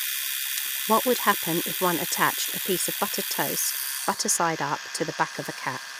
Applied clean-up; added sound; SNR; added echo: none; Domestic sounds, home sounds; 3 dB; none.